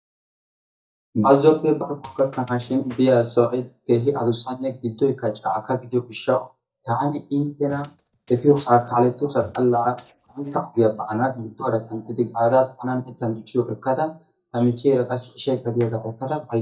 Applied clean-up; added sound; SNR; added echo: neural mask model DeepFilterNet 3.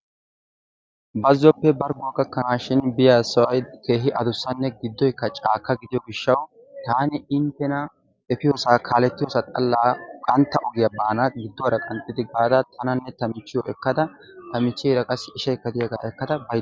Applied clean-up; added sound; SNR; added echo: none; none; none; none.